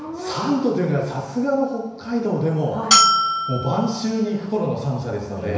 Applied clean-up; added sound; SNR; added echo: none; Bell; -3 dB; reverberation time 1.0 s.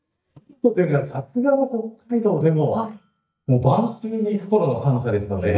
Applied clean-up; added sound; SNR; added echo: neural mask model DeepFilterNet 3.